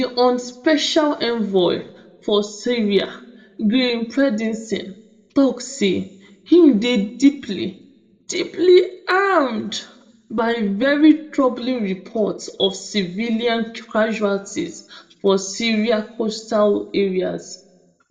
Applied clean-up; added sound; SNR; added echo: none; none; none; reverberation time 0.5 s.